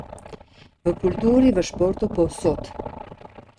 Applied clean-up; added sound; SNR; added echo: neural mask model RNNoise.